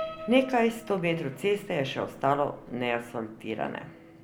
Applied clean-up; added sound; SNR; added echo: none; Piano; 16 dB; none.